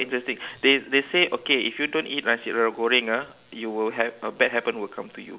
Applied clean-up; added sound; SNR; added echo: none; none; none; none.